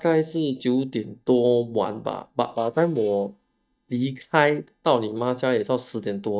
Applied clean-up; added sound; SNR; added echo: neural mask model DeepFilterNet 3.